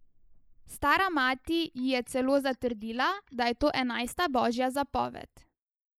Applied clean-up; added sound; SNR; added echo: neural mask model Resemble Enhance denoiser.